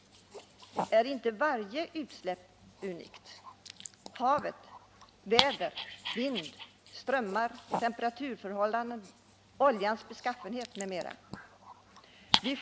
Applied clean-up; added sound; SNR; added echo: none; Dog; 6 dB; none.